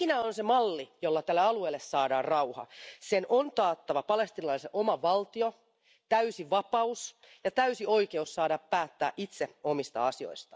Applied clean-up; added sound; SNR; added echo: none; none; none; none.